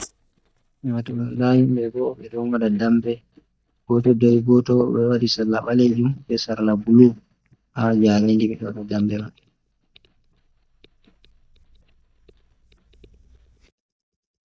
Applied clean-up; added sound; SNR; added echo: neural mask model DeepFilterNet 3.